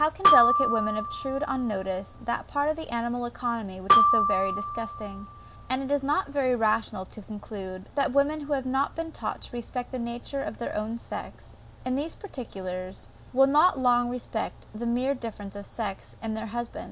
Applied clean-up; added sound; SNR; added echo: none; Glockenspiel; -2 dB; none.